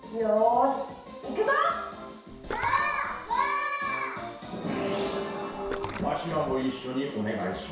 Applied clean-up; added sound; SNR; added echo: none; Splash, splatter; 13 dB; reverberation time 0.7 s.